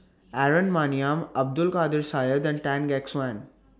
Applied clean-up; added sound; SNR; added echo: none; none; none; none.